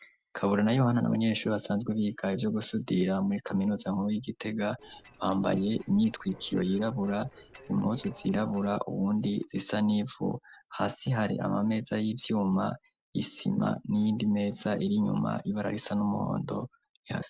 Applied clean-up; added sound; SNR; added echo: neural separator model SepFormer DNS4.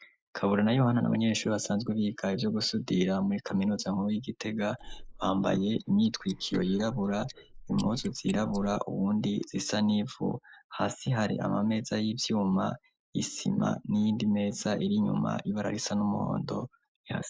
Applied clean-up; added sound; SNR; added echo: neural mask model Resemble Enhance denoiser.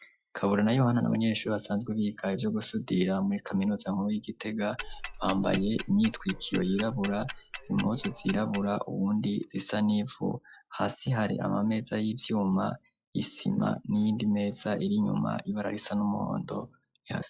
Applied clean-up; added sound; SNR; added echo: classical method log-MMSE.